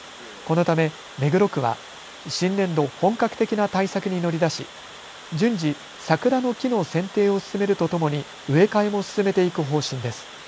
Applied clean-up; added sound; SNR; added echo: none; Water; 18 dB; none.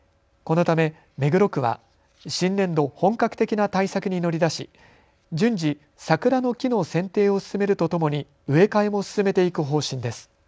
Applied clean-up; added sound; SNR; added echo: none; none; none; none.